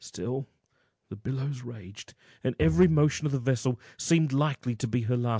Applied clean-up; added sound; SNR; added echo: none; Bowed string instrument; 12 dB; none.